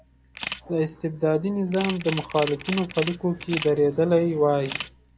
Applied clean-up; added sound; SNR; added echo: none; Camera; 11 dB; none.